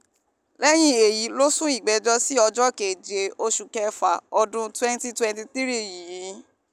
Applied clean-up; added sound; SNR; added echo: none; none; none; none.